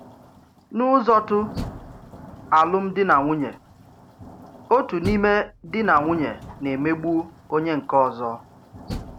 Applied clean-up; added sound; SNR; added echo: none; Thunder / Rain + Door; 15 dB; none.